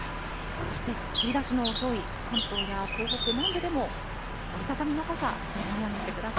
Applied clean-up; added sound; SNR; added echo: none; Bird + Water tap, faucet; 0 dB; none.